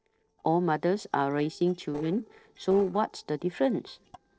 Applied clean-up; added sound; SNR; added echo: neural separator model SepFormer DNS4.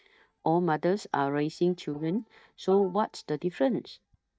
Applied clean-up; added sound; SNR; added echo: neural mask model DeepFilterNet 3.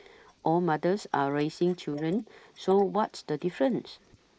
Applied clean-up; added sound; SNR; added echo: neural mask model Resemble Enhance denoiser.